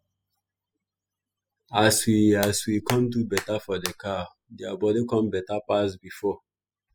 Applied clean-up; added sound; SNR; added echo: classical method spectral subtraction.